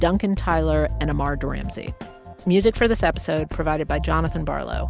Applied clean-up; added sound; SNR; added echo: none; none; none; none.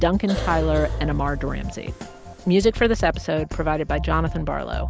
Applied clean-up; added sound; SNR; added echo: none; Cough; 15 dB; none.